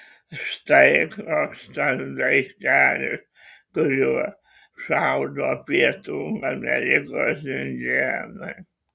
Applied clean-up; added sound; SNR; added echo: none; none; none; none.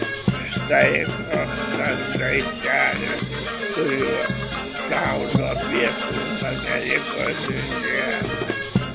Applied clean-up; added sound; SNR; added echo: none; Brass instrument / Percussion; 1 dB; none.